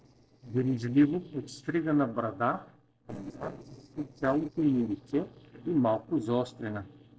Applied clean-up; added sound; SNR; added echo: neural separator model SepFormer DNS4.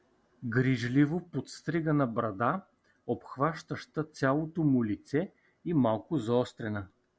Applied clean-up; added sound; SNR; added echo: none; none; none; none.